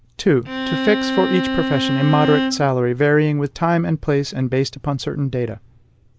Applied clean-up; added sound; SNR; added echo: none; Bowed string instrument; 3 dB; none.